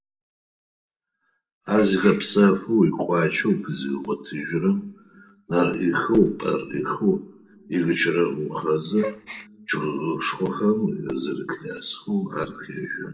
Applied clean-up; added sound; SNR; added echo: neural separator model SepFormer DNS4.